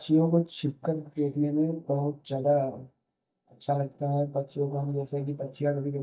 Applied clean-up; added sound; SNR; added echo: neural mask model DeepFilterNet 3.